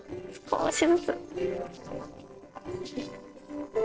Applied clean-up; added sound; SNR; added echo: neural separator model SepFormer DNS4.